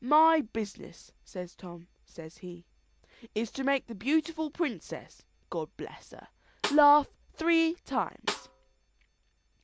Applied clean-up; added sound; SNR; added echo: none; Snare drum; 10 dB; none.